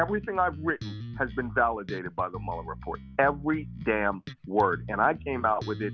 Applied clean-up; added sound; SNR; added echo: none; Bass guitar; 12 dB; none.